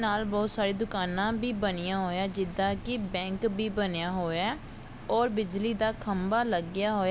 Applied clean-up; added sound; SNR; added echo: none; none; none; none.